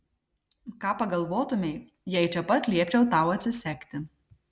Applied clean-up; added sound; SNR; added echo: none; none; none; none.